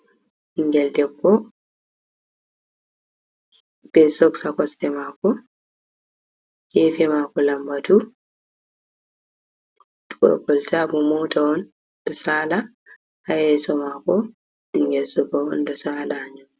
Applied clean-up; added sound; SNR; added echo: none; none; none; none.